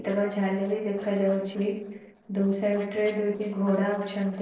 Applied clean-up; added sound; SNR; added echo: neural separator model SepFormer DNS4.